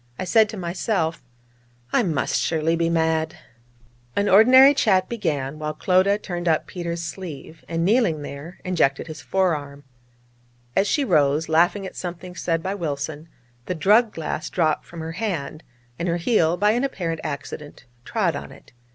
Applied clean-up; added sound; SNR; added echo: none; none; none; none.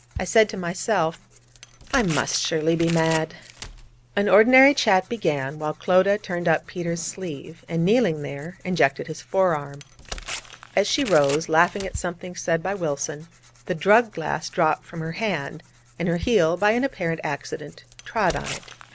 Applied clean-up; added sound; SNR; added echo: none; Tearing + Bass drum; 17 dB; none.